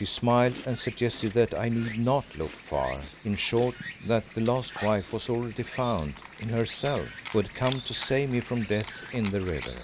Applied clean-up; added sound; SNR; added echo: none; Chewing, mastication + Insect; 13 dB; none.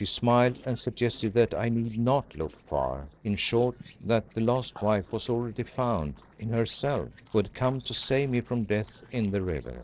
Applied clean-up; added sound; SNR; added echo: neural separator model SepFormer DNS4.